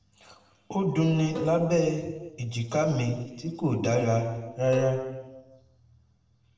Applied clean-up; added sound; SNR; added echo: neural separator model SepFormer DNS4.